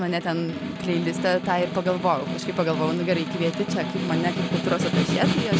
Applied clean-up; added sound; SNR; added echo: none; Snare drum; 2 dB; none.